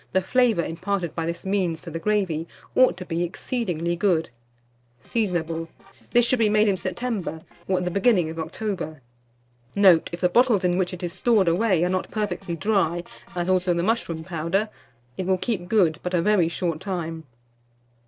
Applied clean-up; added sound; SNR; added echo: neural separator model SepFormer DNS4.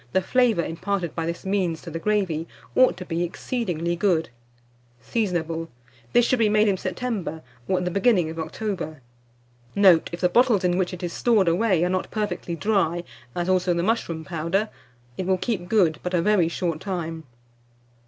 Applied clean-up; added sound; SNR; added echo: none; none; none; none.